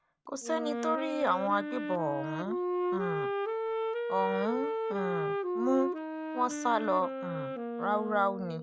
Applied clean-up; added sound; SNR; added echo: none; Wind instrument, woodwind instrument; 1 dB; none.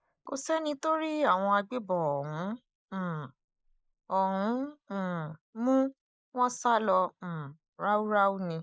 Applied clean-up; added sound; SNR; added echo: neural mask model Resemble Enhance denoiser.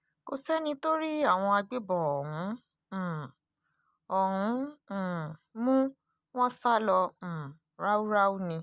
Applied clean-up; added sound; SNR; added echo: none; none; none; none.